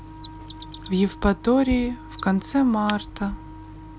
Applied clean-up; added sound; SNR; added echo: none; Mechanisms + Wind instrument, woodwind instrument; 17 dB; none.